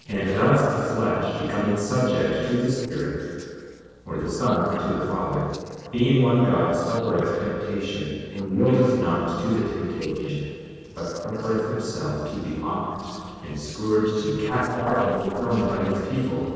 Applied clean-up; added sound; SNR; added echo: neural separator model SepFormer DNS4.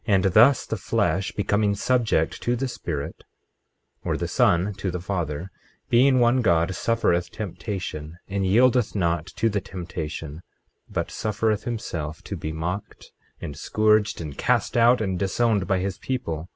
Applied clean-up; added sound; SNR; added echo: none; none; none; none.